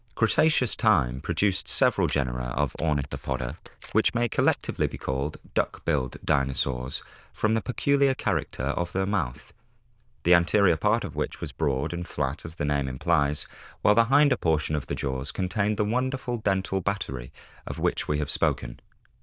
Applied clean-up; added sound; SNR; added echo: neural diffusion model UNIVERSE++.